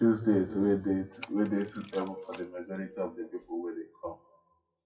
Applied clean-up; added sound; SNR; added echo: classical method WPE with log-MMSE.